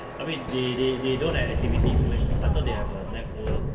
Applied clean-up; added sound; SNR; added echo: none; Subway, metro, underground; -4 dB; reverberation time 2.6 s.